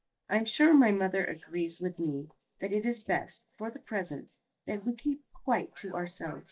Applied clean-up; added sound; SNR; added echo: neural mask model DeepFilterNet 3.